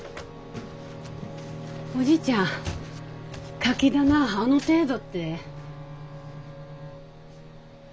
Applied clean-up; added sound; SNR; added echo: none; Bowed string instrument; 17 dB; none.